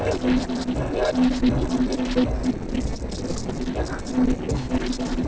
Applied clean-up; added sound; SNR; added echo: neural separator model SepFormer DNS4.